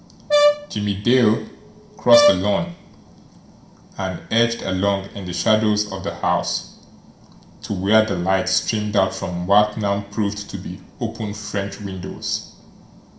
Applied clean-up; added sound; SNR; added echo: none; Brass instrument; -1 dB; reverberation time 0.5 s.